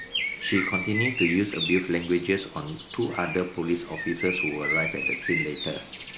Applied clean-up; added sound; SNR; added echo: none; Bird; 3 dB; none.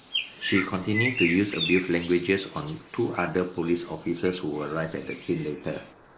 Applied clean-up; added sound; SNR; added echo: neural mask model Resemble Enhance denoiser.